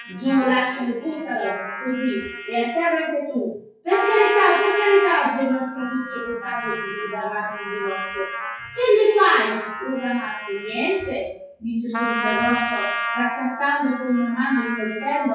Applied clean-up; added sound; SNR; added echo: classical method WPE with log-MMSE.